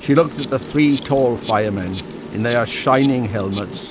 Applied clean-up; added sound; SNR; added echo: none; Insect + Wind; 13 dB; none.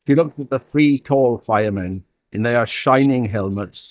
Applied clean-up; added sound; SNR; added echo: neural mask model DeepFilterNet 3.